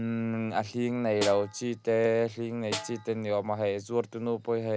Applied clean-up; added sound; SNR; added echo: none; Snare drum; 12 dB; none.